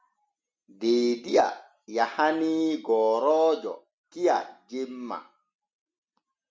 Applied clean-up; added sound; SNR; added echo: none; none; none; none.